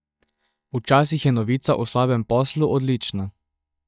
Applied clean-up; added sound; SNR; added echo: neural mask model DeepFilterNet 3.